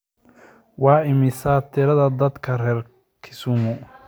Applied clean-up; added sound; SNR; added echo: none; none; none; none.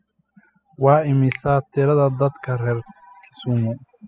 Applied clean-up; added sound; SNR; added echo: classical method spectral subtraction.